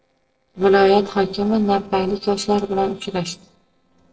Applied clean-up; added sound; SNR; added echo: neural separator model SepFormer DNS4.